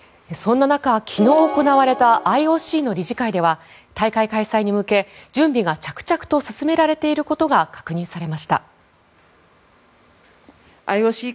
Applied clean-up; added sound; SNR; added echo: none; none; none; none.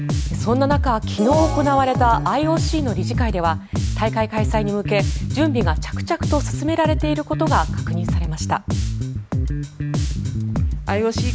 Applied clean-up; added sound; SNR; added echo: none; Bass guitar; 0 dB; none.